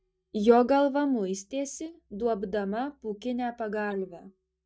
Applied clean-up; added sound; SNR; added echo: neural mask model DeepFilterNet 3.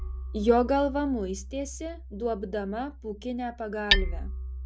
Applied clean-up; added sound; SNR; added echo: none; Hammer; 4 dB; none.